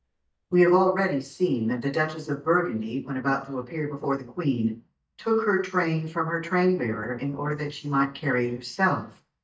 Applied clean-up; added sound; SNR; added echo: neural mask model DeepFilterNet 3.